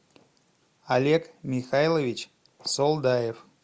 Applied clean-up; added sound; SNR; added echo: none; none; none; none.